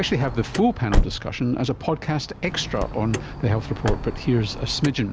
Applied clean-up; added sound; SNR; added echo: none; Car; 4 dB; none.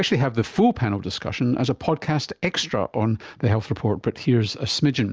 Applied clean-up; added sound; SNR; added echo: none; none; none; none.